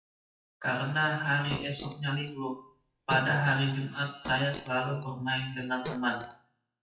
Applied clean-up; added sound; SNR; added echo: classical method WPE with log-MMSE.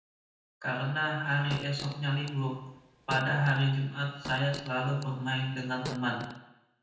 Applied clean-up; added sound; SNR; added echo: none; Fart; 14 dB; reverberation time 0.9 s.